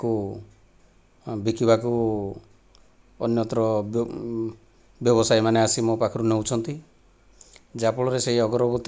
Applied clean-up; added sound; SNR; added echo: none; none; none; none.